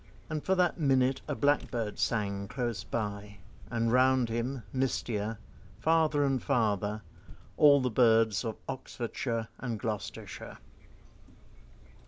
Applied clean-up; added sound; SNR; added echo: none; Vehicle; 17 dB; none.